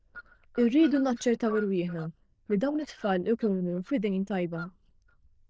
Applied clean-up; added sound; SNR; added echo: neural diffusion model UNIVERSE++.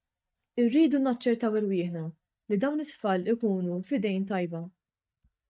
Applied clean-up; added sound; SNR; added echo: neural mask model DeepFilterNet 3.